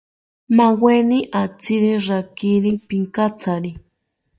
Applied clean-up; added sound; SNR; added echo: neural mask model DeepFilterNet 3.